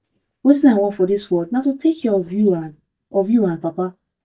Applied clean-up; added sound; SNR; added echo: neural mask model DeepFilterNet 3.